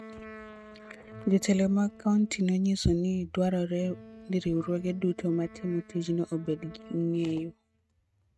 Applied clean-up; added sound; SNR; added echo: neural mask model RNNoise.